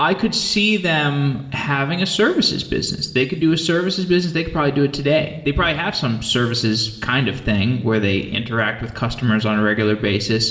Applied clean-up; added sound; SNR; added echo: none; none; none; reverberation time 1.1 s.